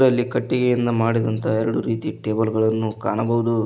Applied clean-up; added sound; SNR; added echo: none; none; none; none.